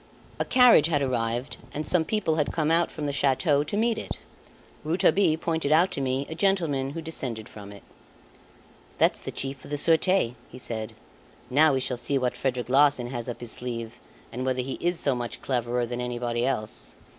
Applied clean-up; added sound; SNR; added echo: none; none; none; none.